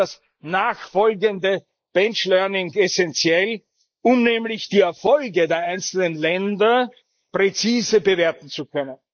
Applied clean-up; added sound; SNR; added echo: neural mask model Resemble Enhance denoiser.